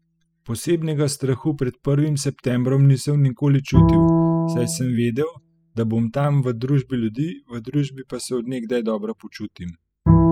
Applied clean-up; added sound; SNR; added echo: classical method spectral subtraction.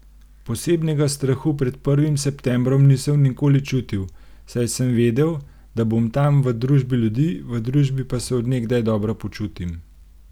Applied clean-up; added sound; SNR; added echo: none; none; none; none.